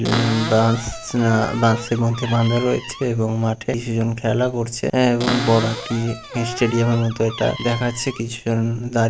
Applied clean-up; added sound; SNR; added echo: none; Cupboard open or close; 10 dB; none.